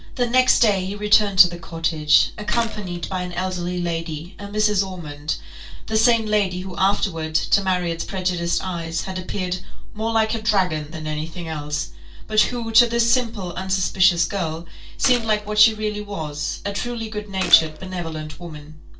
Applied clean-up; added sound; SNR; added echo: none; Gunshot, gunfire; 14 dB; reverberation time 0.2 s.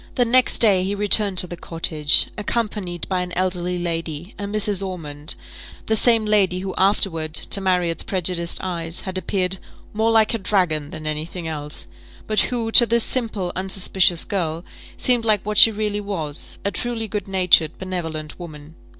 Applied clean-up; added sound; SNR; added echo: none; none; none; none.